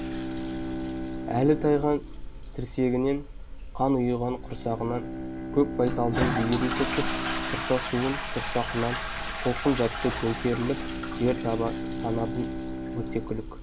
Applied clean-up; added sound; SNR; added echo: none; Toilet flush + Bowed string instrument; 3 dB; none.